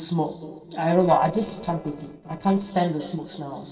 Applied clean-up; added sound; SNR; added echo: neural separator model SepFormer DNS4.